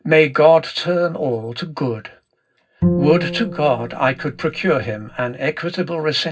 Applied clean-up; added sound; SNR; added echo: none; Bowed string instrument; 5 dB; reverberation time 0.4 s.